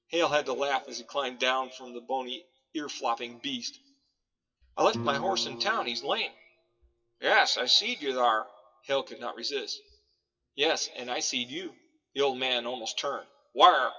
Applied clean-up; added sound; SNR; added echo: classical method WPE with log-MMSE.